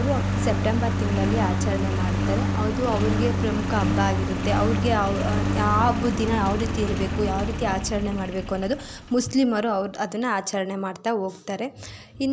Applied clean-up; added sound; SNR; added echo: none; Engine; 0 dB; none.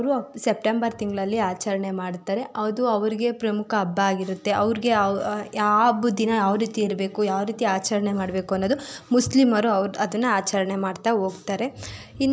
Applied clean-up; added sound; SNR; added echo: none; none; none; none.